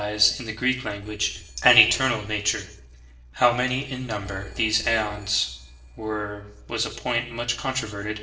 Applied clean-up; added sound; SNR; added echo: neural separator model SepFormer DNS4.